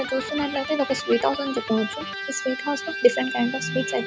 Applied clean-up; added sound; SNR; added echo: none; Electric guitar; 7 dB; none.